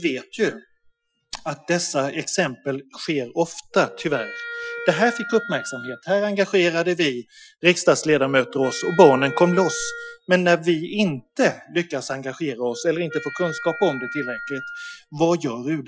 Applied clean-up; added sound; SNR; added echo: classical method Wiener filter.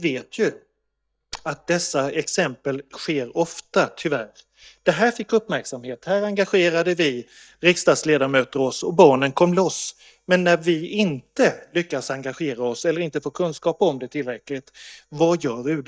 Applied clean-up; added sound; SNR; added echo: neural mask model DeepFilterNet 3.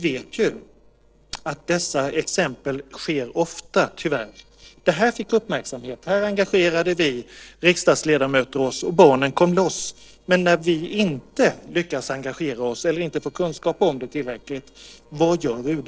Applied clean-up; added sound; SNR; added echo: neural separator model SepFormer DNS4.